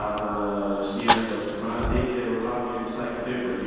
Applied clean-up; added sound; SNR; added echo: none; Fire; 3 dB; reverberation time 2.0 s.